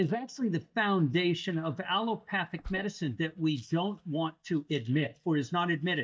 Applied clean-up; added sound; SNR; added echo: neural mask model DeepFilterNet 3.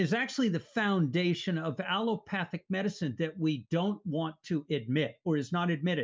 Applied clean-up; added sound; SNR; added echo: none; none; none; none.